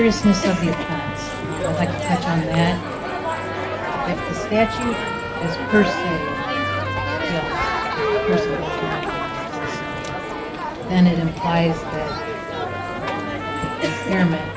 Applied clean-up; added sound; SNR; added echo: none; Trumpet + Crowd; 1 dB; none.